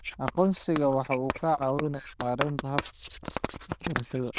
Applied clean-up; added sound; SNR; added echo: neural diffusion model UNIVERSE++.